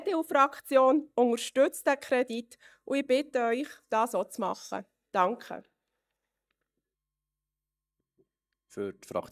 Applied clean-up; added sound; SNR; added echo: neural mask model DeepFilterNet 3.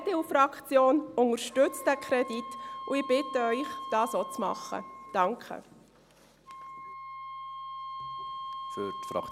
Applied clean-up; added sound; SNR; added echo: none; Wind instrument, woodwind instrument; 11 dB; none.